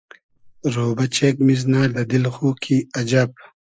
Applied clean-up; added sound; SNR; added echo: neural mask model Resemble Enhance denoiser.